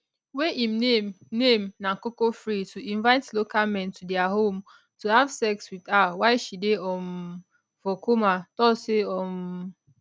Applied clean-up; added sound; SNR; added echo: none; none; none; none.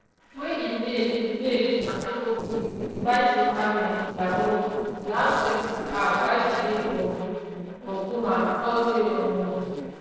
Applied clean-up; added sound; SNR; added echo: neural separator model SepFormer DNS4.